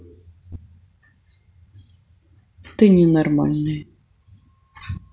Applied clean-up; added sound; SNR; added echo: none; none; none; none.